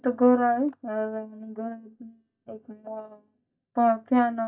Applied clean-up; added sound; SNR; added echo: neural mask model DeepFilterNet 3.